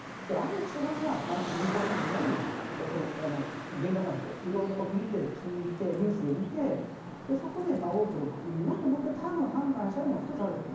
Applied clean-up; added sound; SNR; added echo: none; Traffic noise, roadway noise; 7 dB; reverberation time 1.2 s.